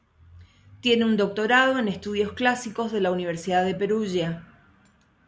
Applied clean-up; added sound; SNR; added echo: none; none; none; none.